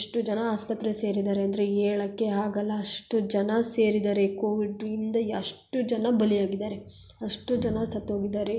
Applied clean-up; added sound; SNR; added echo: none; none; none; none.